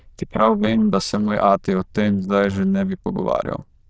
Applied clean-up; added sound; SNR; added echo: neural diffusion model UNIVERSE++.